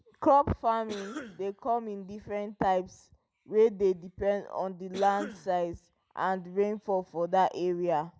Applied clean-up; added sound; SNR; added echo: none; Cough; 16 dB; none.